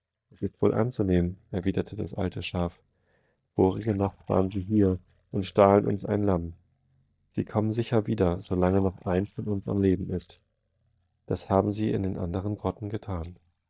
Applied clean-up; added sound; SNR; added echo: neural mask model DeepFilterNet 3.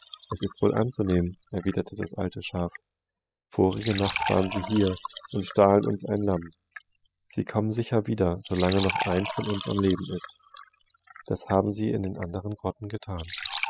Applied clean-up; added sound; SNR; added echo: classical method spectral subtraction.